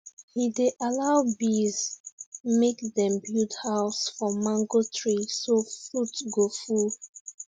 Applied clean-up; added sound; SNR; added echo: none; none; none; none.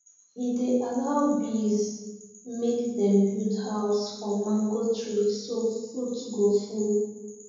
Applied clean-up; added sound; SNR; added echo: none; none; none; reverberation time 1.3 s.